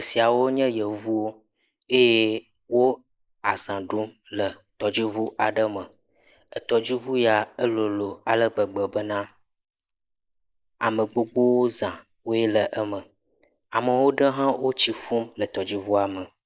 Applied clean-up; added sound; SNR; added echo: neural mask model Resemble Enhance denoiser.